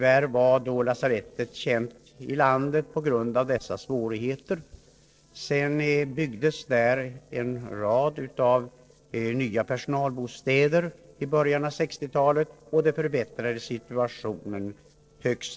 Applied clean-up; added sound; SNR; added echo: neural separator model SepFormer DNS4.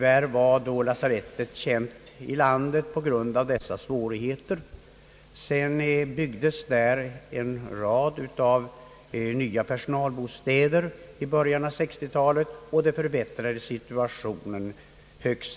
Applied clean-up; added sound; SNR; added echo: none; none; none; none.